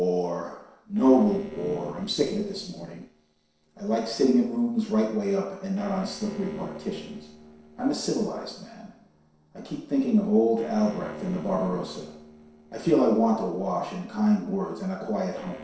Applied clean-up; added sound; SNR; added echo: neural separator model SepFormer DNS4.